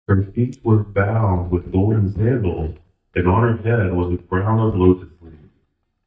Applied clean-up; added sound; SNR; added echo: neural mask model DeepFilterNet 3.